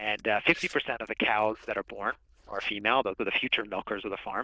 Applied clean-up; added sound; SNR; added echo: neural diffusion model UNIVERSE++.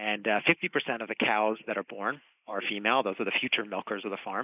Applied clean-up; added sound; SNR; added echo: neural mask model Resemble Enhance denoiser.